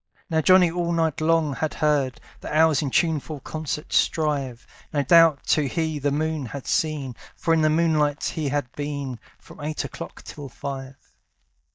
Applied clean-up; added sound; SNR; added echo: neural mask model DeepFilterNet 3.